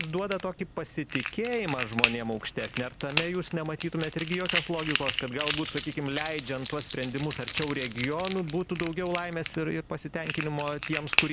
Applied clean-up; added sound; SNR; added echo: none; Crackle; 3 dB; none.